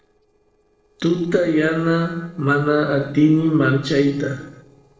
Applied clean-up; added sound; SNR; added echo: neural separator model SepFormer DNS4.